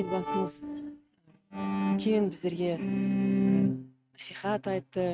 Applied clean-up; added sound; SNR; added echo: neural mask model RNNoise.